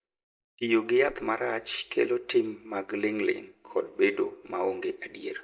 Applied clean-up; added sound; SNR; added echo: neural mask model DeepFilterNet 3.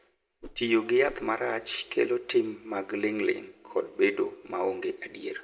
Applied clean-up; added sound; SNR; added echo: none; Whoosh, swoosh, swish; 18 dB; reverberation time 1.2 s.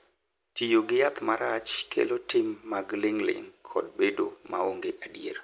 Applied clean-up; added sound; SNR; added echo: none; none; none; none.